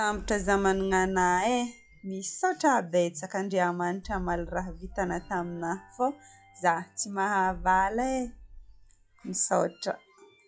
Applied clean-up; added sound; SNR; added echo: classical method log-MMSE.